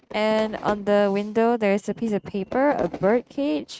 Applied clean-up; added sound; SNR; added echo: neural mask model RNNoise.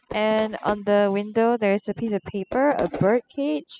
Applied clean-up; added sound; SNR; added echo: classical method spectral subtraction.